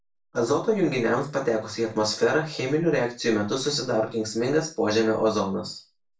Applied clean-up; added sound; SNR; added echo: none; none; none; reverberation time 0.3 s.